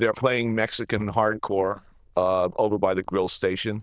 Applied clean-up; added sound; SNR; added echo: neural diffusion model UNIVERSE++.